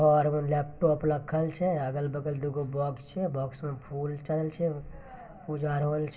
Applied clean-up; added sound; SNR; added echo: none; none; none; reverberation time 1.9 s.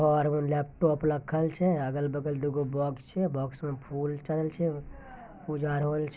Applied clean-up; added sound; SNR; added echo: none; none; none; none.